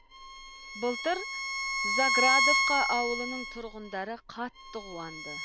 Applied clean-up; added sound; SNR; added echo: none; Bowed string instrument; -3 dB; none.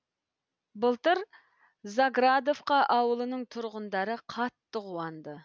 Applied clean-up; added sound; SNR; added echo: none; none; none; none.